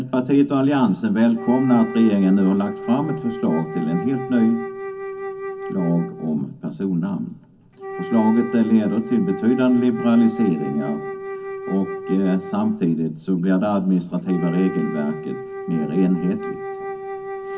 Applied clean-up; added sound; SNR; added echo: none; Wind instrument, woodwind instrument; 11 dB; reverberation time 0.4 s.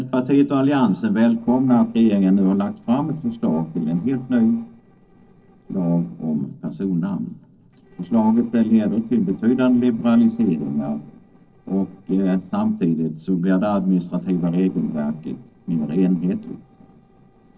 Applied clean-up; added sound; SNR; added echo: neural separator model SepFormer DNS4.